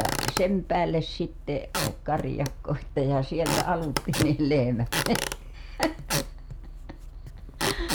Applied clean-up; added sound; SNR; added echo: none; Squeak / Wood; 4 dB; none.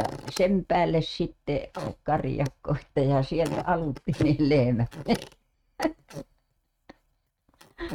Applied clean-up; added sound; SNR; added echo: neural mask model RNNoise.